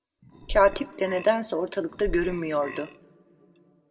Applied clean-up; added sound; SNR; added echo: none; Burping, eructation; 10 dB; reverberation time 0.4 s.